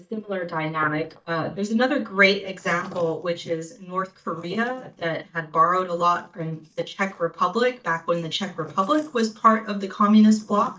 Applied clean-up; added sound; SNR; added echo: neural mask model DeepFilterNet 3.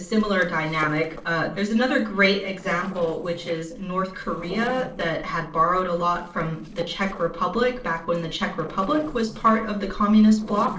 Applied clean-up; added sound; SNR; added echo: neural separator model SepFormer DNS4.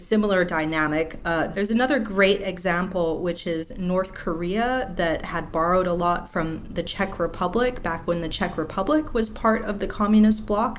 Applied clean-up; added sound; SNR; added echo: none; none; none; none.